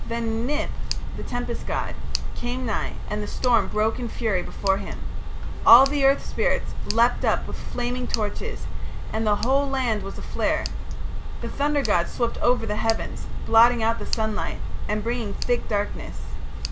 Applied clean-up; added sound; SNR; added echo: none; Tick; -2 dB; none.